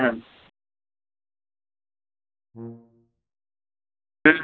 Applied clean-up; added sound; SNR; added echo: none; Brass instrument; 15 dB; none.